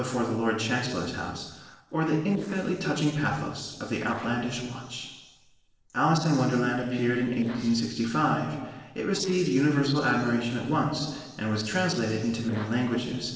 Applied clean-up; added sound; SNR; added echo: neural separator model SepFormer DNS4.